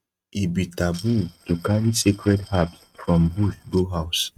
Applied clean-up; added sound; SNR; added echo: neural mask model RNNoise.